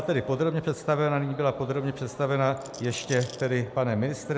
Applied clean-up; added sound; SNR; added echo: none; Rattle; 17 dB; none.